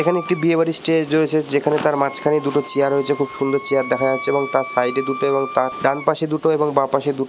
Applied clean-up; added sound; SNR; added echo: none; Wind instrument, woodwind instrument; 15 dB; none.